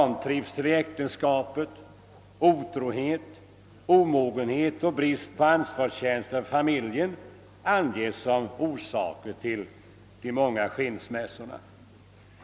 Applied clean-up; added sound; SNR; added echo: none; none; none; none.